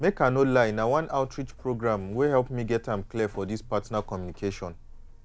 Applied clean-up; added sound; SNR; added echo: none; Buzz; 17 dB; none.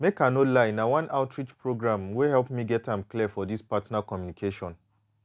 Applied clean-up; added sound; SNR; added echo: none; none; none; none.